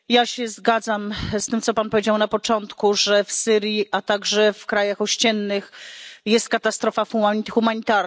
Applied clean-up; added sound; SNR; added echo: none; none; none; none.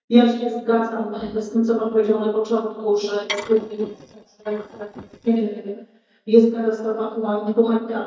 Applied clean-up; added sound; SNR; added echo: neural mask model DeepFilterNet 3.